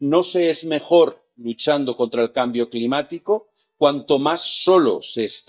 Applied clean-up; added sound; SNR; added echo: neural mask model DeepFilterNet 3.